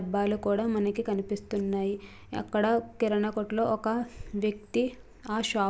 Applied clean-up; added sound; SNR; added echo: none; none; none; none.